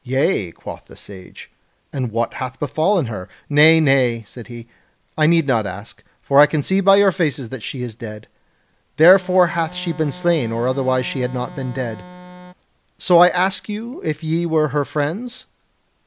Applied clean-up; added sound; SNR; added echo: none; Organ; 17 dB; none.